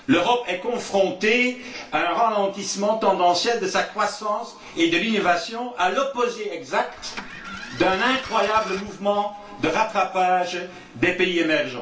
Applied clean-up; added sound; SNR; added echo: none; Engine starting; 14 dB; reverberation time 0.3 s.